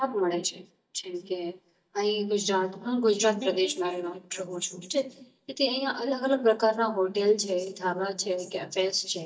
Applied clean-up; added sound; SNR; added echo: neural mask model DeepFilterNet 3.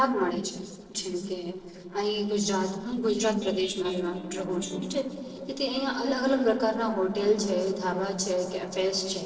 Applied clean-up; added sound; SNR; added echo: neural separator model SepFormer DNS4.